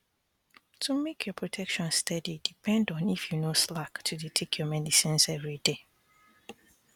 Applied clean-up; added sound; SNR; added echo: none; none; none; none.